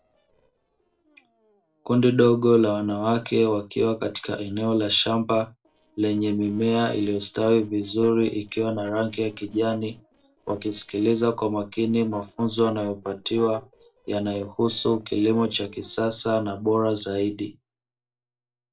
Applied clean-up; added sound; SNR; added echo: neural separator model SepFormer DNS4.